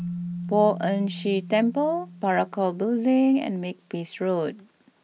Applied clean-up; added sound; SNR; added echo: none; Keyboard (musical); 13 dB; none.